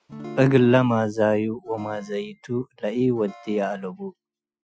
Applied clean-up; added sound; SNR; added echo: classical method Wiener filter.